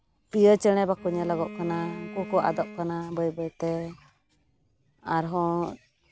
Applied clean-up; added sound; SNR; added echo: none; Bowed string instrument; 15 dB; none.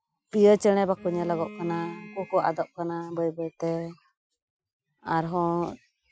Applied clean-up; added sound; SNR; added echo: classical method Wiener filter.